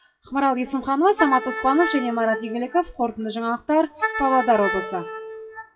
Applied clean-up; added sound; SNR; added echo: classical method WPE with log-MMSE.